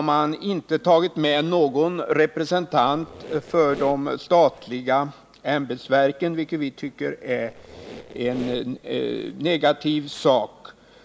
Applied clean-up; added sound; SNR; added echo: none; Squeak; 18 dB; none.